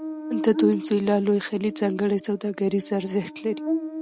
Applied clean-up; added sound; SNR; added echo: none; Buzz; 7 dB; none.